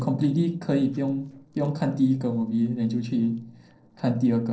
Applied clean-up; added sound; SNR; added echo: neural separator model SepFormer DNS4.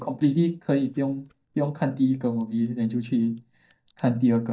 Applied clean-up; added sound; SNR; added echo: neural mask model DeepFilterNet 3.